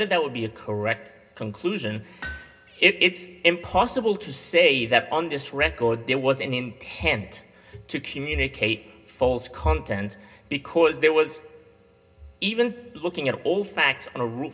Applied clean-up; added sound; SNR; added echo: none; Hammer; 18 dB; reverberation time 0.2 s.